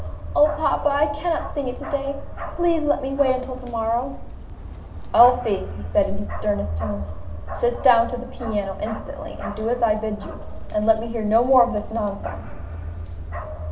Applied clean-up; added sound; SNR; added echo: none; Bark; 9 dB; reverberation time 0.8 s.